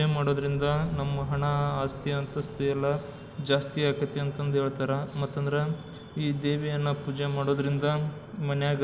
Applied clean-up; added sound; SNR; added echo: none; Subway, metro, underground; 19 dB; none.